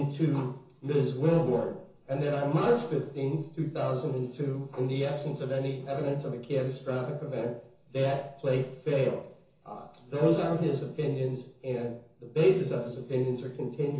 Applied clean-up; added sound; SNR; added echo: none; none; none; reverberation time 0.6 s.